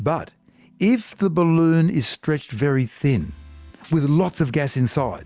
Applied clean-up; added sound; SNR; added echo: none; none; none; none.